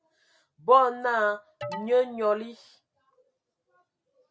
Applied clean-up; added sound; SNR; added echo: none; Alarm; 13 dB; none.